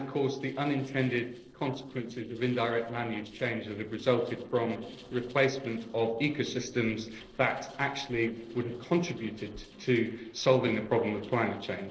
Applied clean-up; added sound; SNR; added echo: neural separator model SepFormer DNS4.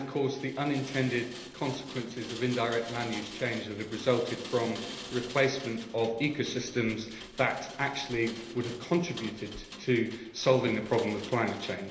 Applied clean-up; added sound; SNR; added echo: none; Rain; 14 dB; reverberation time 1.0 s.